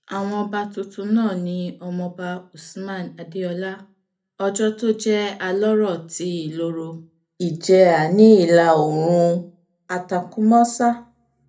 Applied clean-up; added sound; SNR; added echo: none; none; none; reverberation time 0.3 s.